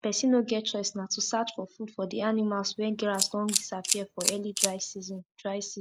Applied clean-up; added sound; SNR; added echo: neural mask model Resemble Enhance denoiser.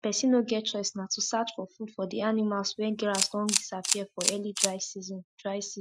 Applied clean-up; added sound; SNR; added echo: classical method Wiener filter.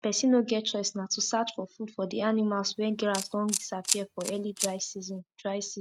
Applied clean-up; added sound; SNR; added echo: neural mask model RNNoise.